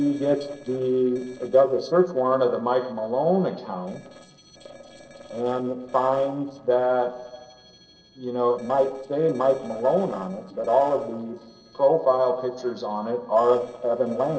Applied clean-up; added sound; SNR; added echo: neural separator model SepFormer DNS4.